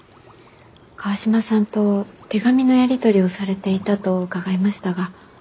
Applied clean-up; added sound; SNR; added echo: none; none; none; none.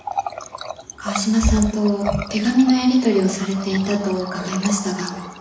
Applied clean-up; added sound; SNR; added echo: none; Water tap, faucet; 8 dB; reverberation time 1.0 s.